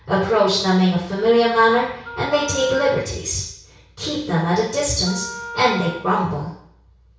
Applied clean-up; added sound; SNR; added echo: none; Wind instrument, woodwind instrument; 15 dB; reverberation time 0.6 s.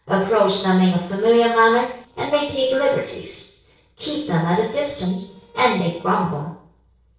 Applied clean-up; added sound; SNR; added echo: neural separator model SepFormer DNS4.